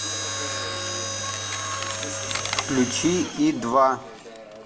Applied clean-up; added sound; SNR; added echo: none; Mechanisms; 4 dB; reverberation time 0.3 s.